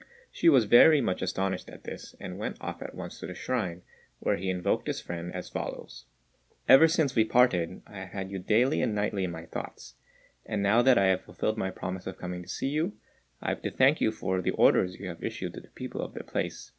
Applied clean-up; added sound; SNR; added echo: none; none; none; none.